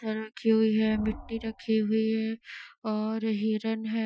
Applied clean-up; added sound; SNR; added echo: classical method Wiener filter.